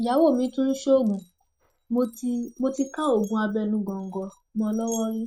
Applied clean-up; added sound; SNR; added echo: neural mask model RNNoise.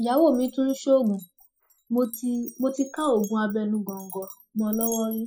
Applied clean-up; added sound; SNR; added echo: classical method spectral subtraction.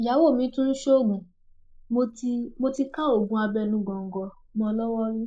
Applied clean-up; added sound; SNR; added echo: neural mask model Resemble Enhance denoiser.